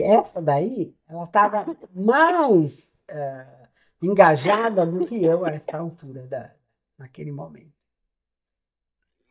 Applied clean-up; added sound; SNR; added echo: neural mask model DeepFilterNet 3.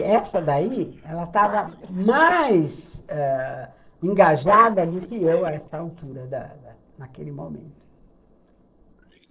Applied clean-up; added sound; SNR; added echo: neural separator model SepFormer DNS4.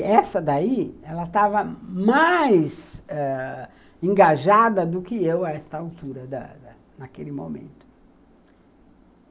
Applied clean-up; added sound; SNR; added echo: none; none; none; none.